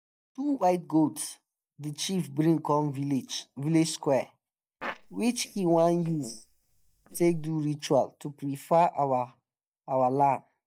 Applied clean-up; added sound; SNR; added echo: neural mask model DeepFilterNet 3.